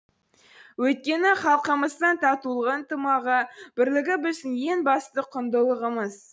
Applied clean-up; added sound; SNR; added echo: none; none; none; none.